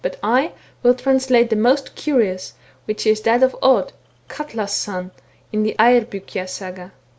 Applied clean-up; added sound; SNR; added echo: none; none; none; none.